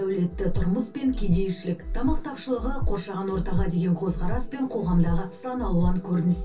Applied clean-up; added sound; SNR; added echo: none; Breathing; 2 dB; reverberation time 0.3 s.